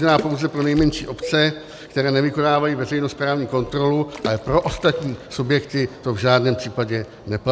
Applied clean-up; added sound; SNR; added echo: none; Water / Splash, splatter + Cowbell; 16 dB; none.